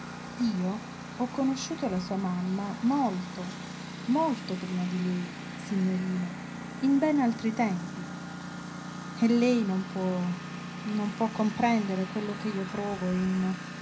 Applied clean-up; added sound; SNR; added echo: none; Engine; 9 dB; reverberation time 0.4 s.